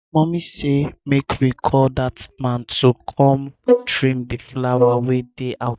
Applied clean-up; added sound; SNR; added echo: neural mask model DeepFilterNet 3.